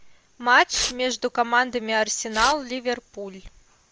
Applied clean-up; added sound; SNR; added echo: none; Tearing; 12 dB; none.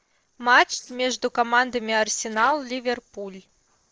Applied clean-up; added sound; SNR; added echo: neural separator model SepFormer DNS4.